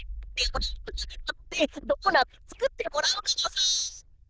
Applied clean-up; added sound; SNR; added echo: neural diffusion model UNIVERSE++.